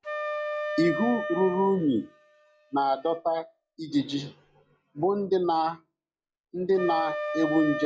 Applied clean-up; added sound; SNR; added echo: classical method log-MMSE.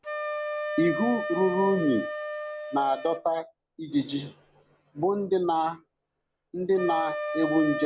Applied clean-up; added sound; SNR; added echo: none; Wind instrument, woodwind instrument; 7 dB; none.